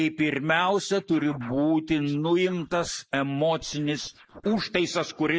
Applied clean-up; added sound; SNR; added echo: neural mask model Resemble Enhance denoiser.